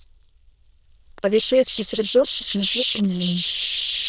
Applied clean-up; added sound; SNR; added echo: neural diffusion model UNIVERSE++.